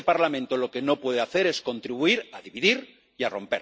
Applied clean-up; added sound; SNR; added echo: none; none; none; none.